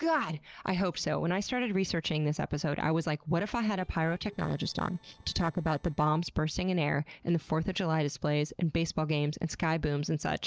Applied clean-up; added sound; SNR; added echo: neural separator model SepFormer DNS4.